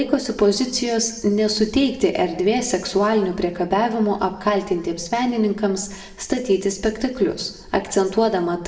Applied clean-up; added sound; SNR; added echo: none; none; none; reverberation time 0.8 s.